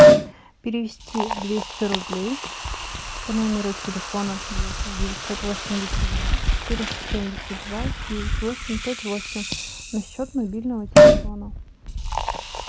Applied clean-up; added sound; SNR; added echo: none; Liquid; -4 dB; none.